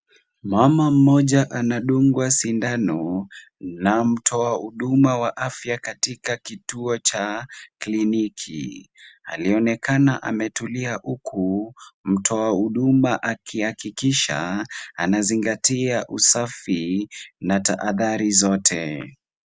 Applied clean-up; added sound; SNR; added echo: none; none; none; none.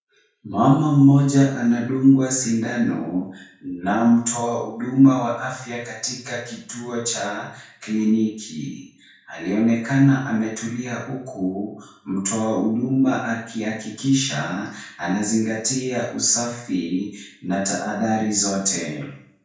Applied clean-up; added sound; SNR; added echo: none; none; none; reverberation time 0.5 s.